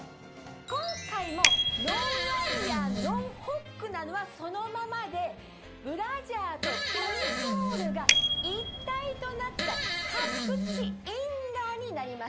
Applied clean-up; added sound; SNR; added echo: none; Bicycle bell + Fart; -5 dB; none.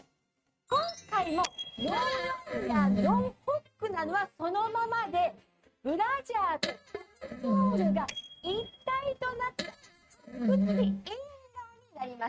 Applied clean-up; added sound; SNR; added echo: neural mask model RNNoise.